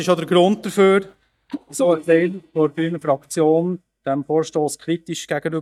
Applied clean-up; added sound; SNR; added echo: neural mask model DeepFilterNet 3.